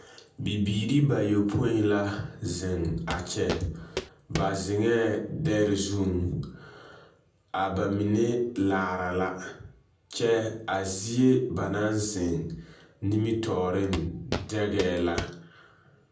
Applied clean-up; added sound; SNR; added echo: none; Walk, footsteps; 9 dB; reverberation time 0.6 s.